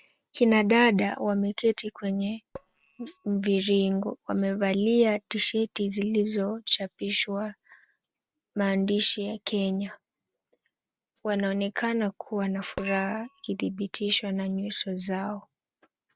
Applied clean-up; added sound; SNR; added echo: neural separator model SepFormer DNS4.